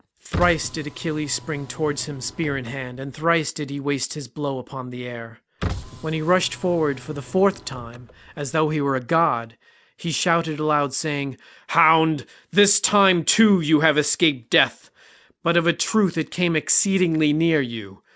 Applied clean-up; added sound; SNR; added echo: none; Car; 13 dB; none.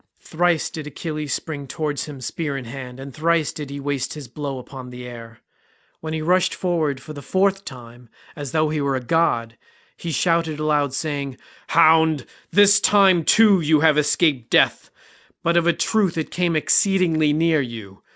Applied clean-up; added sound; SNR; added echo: none; none; none; none.